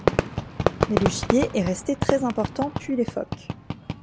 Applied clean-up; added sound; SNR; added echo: none; Fireworks; 0 dB; none.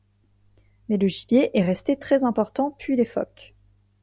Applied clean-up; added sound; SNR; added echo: none; none; none; none.